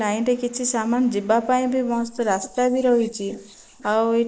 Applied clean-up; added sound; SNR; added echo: neural mask model Resemble Enhance denoiser.